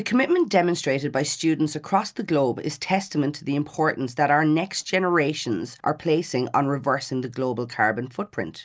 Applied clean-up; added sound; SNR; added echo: none; none; none; none.